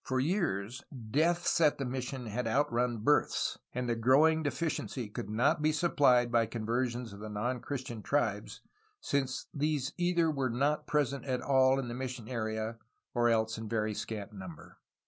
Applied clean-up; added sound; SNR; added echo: none; none; none; none.